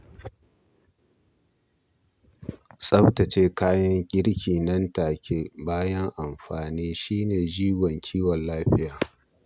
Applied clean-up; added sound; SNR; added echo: none; none; none; none.